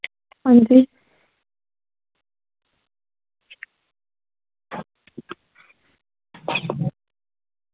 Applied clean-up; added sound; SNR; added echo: none; none; none; none.